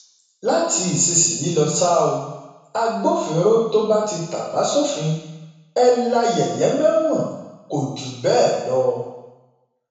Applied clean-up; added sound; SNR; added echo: none; none; none; reverberation time 1.0 s.